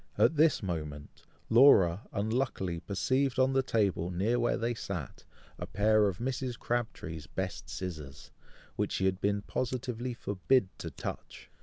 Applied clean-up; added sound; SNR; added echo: none; Fire; 19 dB; none.